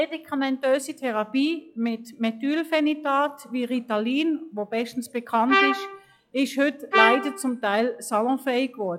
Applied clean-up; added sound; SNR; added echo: classical method log-MMSE.